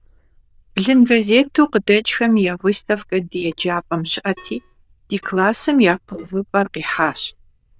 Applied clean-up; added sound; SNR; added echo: neural diffusion model UNIVERSE++.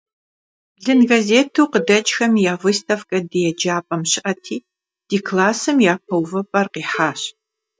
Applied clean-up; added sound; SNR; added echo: neural mask model DeepFilterNet 3.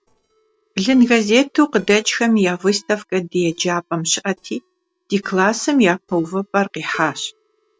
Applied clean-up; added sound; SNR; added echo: neural separator model SepFormer DNS4.